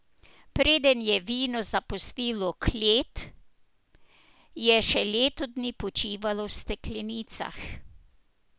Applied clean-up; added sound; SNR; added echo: none; none; none; none.